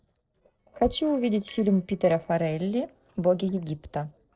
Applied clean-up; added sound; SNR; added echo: neural separator model SepFormer DNS4.